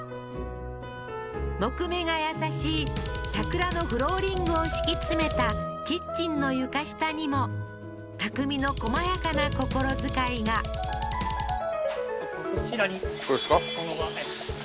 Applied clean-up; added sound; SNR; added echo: none; Drum kit; 4 dB; none.